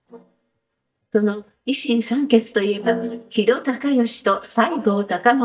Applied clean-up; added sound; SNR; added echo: neural mask model DeepFilterNet 3.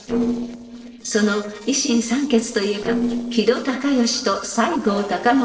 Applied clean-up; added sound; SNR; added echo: neural separator model SepFormer DNS4.